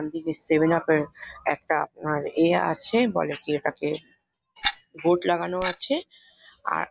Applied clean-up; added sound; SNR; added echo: none; Clock; 7 dB; none.